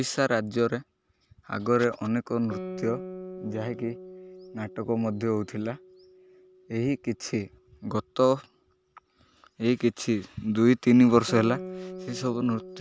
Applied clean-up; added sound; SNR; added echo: none; Guitar; 16 dB; none.